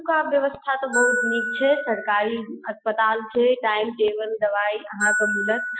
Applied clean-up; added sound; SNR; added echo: classical method Wiener filter.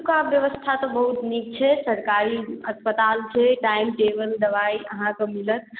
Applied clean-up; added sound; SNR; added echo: none; none; none; none.